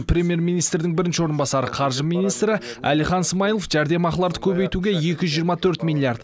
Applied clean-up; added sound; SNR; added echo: none; none; none; none.